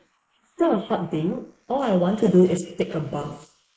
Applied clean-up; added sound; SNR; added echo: neural mask model Resemble Enhance denoiser.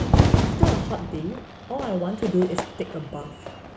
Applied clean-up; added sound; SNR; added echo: none; Fire / Fireworks; -4 dB; none.